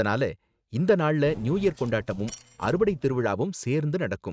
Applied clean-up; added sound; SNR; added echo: neural mask model RNNoise.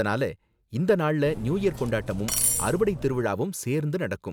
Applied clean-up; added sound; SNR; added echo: none; Cutlery, silverware; 5 dB; none.